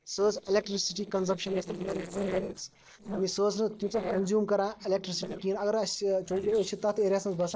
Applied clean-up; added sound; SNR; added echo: neural separator model SepFormer DNS4.